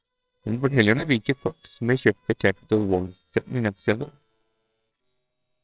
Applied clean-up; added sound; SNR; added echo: neural separator model SepFormer WHAMR!.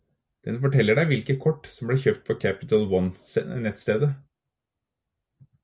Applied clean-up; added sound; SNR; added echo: none; none; none; none.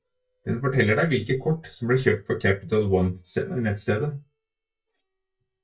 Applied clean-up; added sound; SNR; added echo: neural mask model DeepFilterNet 3.